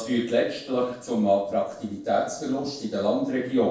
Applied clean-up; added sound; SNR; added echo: neural separator model SepFormer DNS4.